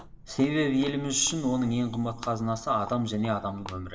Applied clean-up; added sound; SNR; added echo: none; Walk, footsteps; 18 dB; reverberation time 1.6 s.